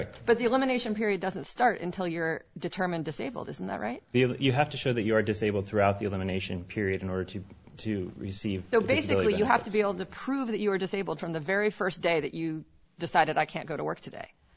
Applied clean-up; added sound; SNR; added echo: none; none; none; none.